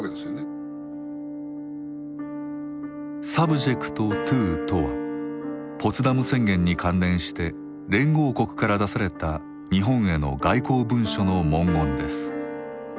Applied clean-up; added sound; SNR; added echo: none; none; none; none.